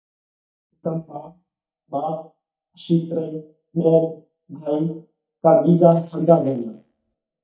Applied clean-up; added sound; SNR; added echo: neural mask model DeepFilterNet 3.